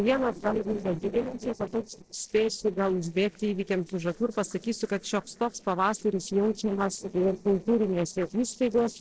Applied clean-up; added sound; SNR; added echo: neural separator model SepFormer DNS4.